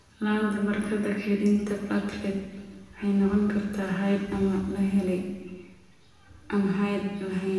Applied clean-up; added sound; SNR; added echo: none; none; none; reverberation time 1.2 s.